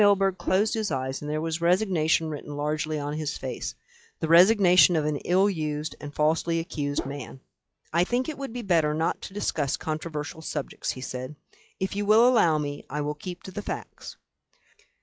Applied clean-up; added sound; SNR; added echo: classical method log-MMSE.